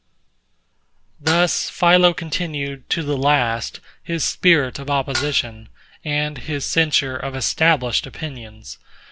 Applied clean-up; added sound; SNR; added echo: none; Dishes, pots, and pans; 8 dB; none.